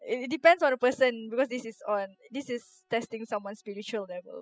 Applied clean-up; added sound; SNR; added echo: classical method spectral subtraction.